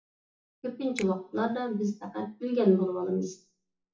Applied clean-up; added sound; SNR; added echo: classical method WPE with log-MMSE.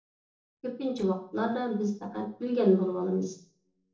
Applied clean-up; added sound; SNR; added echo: neural separator model SepFormer DNS4.